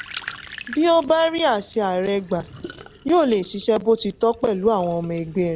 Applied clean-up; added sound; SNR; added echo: none; Trickle, dribble / Sink (filling or washing); 19 dB; none.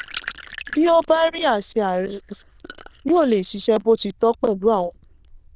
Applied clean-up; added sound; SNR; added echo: neural diffusion model UNIVERSE++.